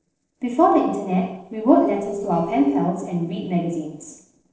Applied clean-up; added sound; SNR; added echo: neural separator model SepFormer DNS4.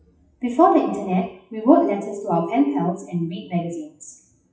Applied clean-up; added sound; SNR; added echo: classical method WPE with log-MMSE.